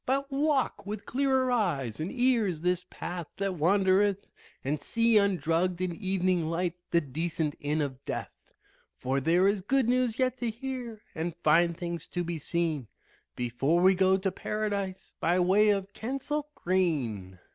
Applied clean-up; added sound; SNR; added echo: none; none; none; none.